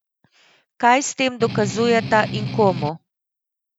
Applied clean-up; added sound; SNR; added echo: none; Strum; 6 dB; none.